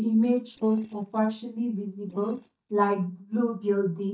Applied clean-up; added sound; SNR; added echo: neural mask model DeepFilterNet 3.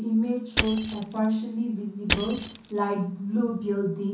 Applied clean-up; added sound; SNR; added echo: none; Crushing; 6 dB; reverberation time 0.6 s.